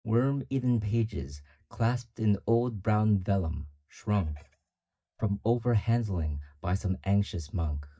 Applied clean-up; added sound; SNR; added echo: neural mask model DeepFilterNet 3.